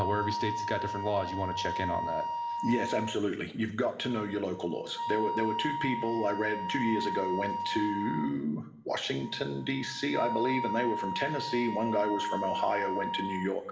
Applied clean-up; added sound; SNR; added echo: none; Wind instrument, woodwind instrument; 4 dB; reverberation time 1.0 s.